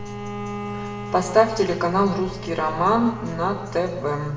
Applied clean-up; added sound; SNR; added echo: none; Bowed string instrument; 12 dB; reverberation time 1.0 s.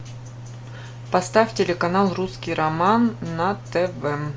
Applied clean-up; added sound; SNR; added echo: none; none; none; none.